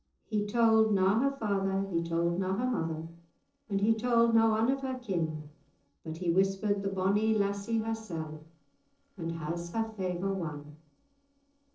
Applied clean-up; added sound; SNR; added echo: neural separator model SepFormer DNS4.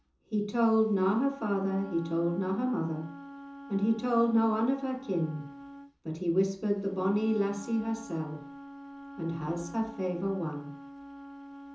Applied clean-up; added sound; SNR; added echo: none; Wind instrument, woodwind instrument; 15 dB; reverberation time 0.6 s.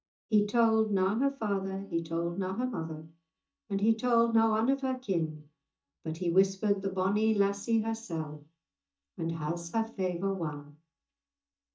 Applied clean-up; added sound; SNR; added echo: neural mask model DeepFilterNet 3.